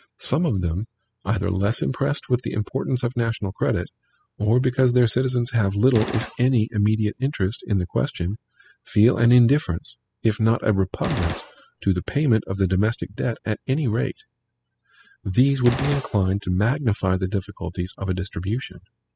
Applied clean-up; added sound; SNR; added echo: classical method spectral subtraction.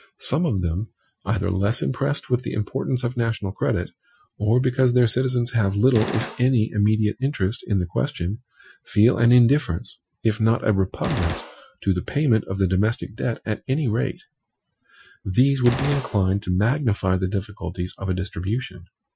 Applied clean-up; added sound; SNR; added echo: classical method Wiener filter.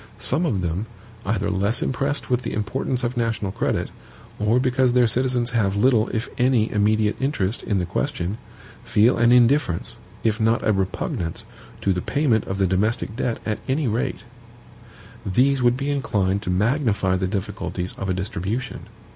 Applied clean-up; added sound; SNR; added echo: none; none; none; none.